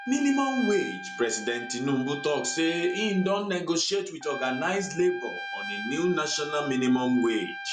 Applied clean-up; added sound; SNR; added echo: none; Trumpet; 11 dB; none.